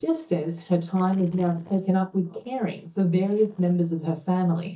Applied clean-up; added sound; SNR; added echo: neural mask model DeepFilterNet 3.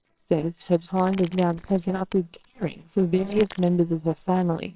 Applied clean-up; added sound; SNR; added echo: neural separator model SepFormer WHAMR!.